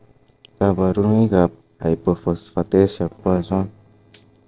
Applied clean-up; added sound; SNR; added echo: neural separator model SepFormer DNS4.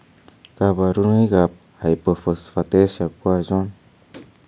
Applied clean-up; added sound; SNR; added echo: none; none; none; none.